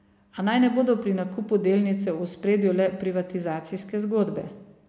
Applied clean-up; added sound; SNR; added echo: none; none; none; none.